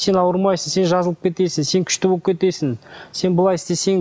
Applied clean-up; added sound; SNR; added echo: none; none; none; none.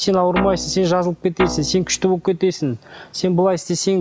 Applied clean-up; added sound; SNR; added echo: none; Guitar; 10 dB; none.